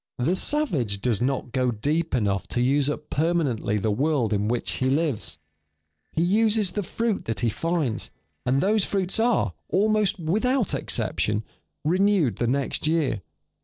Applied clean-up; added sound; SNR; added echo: neural separator model SepFormer DNS4.